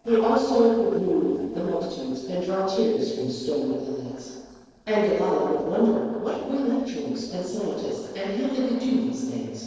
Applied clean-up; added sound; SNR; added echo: neural separator model SepFormer DNS4.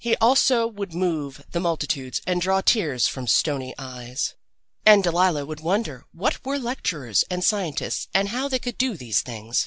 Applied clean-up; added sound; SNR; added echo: none; none; none; none.